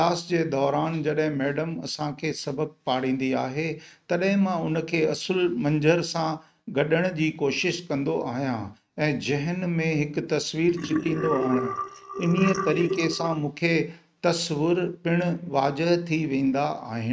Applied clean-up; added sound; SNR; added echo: neural mask model RNNoise.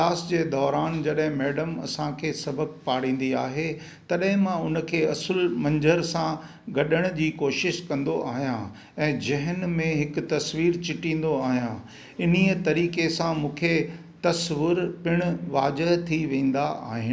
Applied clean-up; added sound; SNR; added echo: none; none; none; none.